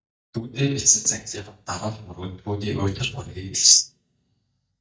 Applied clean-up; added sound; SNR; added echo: neural mask model DeepFilterNet 3.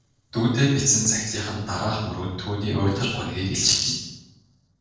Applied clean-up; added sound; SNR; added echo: neural separator model SepFormer DNS4.